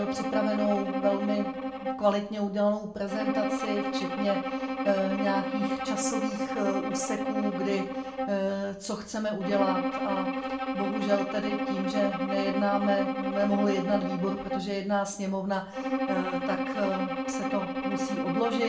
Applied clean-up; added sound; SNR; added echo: none; Bowed string instrument; 1 dB; reverberation time 0.3 s.